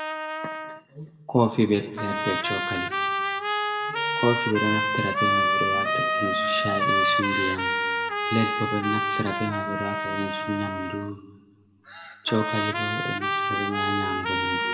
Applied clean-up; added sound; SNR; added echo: none; Trumpet; -2 dB; reverberation time 1.3 s.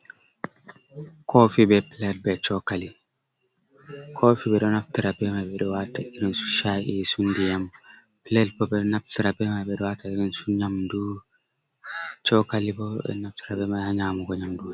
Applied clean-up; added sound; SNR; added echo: none; none; none; none.